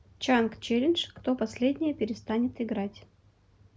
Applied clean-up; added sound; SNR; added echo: none; none; none; none.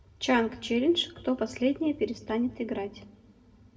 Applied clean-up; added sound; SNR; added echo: none; none; none; reverberation time 1.4 s.